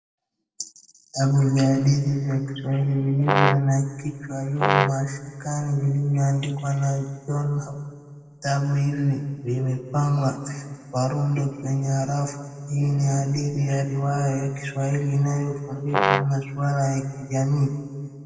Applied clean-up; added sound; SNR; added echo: none; Brass instrument; 1 dB; reverberation time 1.8 s.